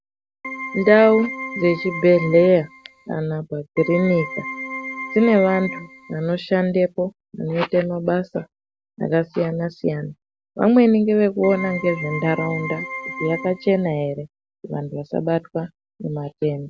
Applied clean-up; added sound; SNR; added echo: none; Keyboard (musical); 11 dB; none.